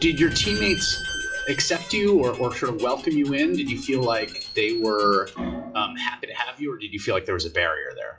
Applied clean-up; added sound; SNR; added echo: classical method WPE with log-MMSE.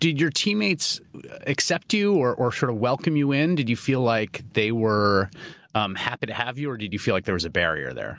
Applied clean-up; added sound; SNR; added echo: none; none; none; none.